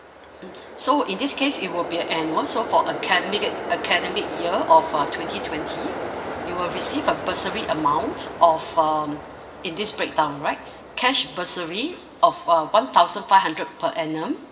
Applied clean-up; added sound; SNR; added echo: none; Train; 11 dB; reverberation time 1.3 s.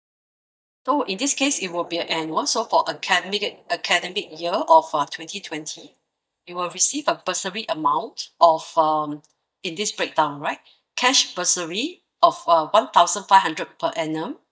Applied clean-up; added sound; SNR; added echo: neural mask model DeepFilterNet 3.